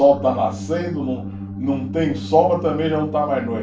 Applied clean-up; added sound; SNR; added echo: none; Organ; 10 dB; reverberation time 0.3 s.